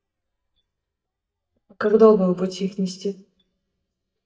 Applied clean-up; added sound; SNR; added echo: neural mask model DeepFilterNet 3.